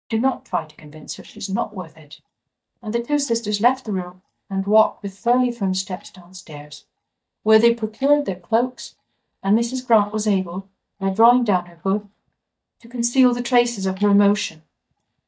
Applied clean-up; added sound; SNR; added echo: neural mask model DeepFilterNet 3.